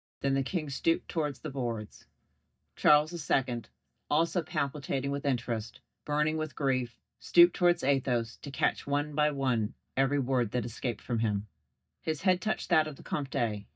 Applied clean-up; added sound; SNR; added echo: neural mask model DeepFilterNet 3.